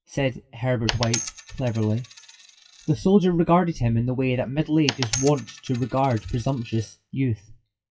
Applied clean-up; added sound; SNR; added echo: classical method WPE with log-MMSE.